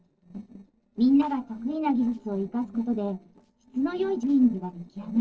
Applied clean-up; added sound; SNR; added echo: neural separator model SepFormer DNS4.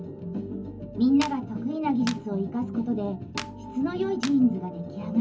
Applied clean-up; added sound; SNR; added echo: none; Clapping; 16 dB; reverberation time 0.4 s.